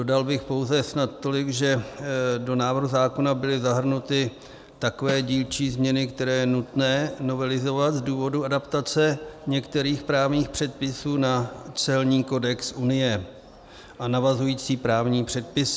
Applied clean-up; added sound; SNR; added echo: none; Snare drum; 14 dB; none.